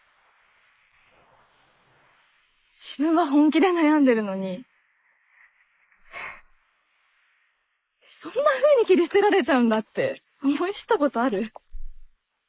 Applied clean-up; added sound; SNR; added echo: neural mask model Resemble Enhance denoiser.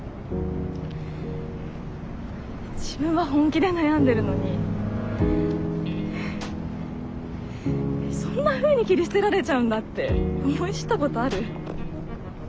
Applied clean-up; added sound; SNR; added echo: none; Electric guitar; 18 dB; none.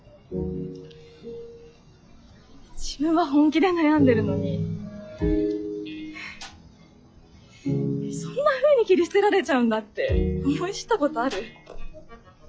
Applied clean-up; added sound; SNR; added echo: classical method log-MMSE.